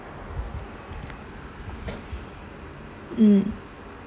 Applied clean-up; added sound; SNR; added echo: none; none; none; none.